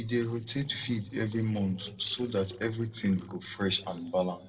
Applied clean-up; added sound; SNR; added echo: neural separator model SepFormer DNS4.